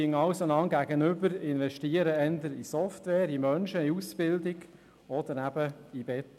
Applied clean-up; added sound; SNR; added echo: none; none; none; none.